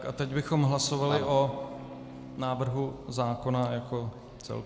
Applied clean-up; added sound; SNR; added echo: none; Bowed string instrument; 16 dB; none.